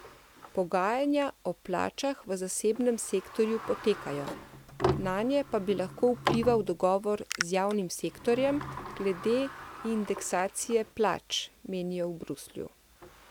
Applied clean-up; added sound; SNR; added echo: none; Sliding door; 10 dB; none.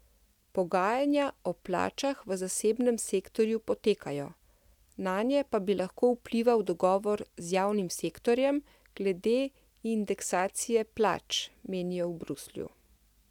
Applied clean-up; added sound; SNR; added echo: none; none; none; none.